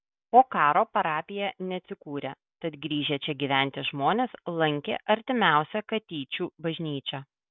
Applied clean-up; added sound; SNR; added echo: none; none; none; none.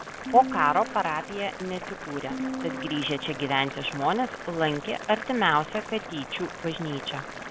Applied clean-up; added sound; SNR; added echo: none; Piano + Boiling; 9 dB; none.